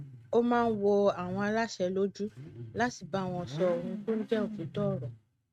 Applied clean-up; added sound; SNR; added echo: neural mask model RNNoise.